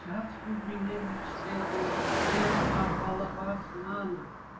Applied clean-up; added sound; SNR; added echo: none; Car passing by; -3 dB; reverberation time 0.4 s.